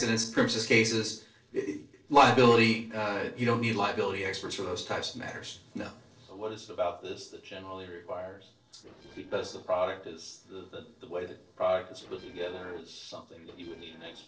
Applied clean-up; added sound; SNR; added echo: neural separator model SepFormer DNS4.